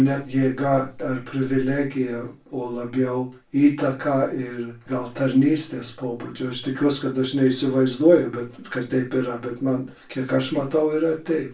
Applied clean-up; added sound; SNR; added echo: none; none; none; reverberation time 0.3 s.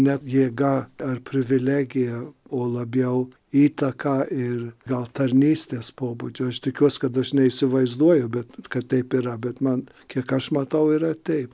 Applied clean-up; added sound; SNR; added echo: none; none; none; none.